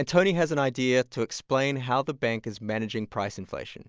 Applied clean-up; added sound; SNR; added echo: none; none; none; none.